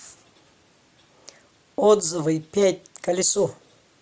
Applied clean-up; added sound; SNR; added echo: none; none; none; none.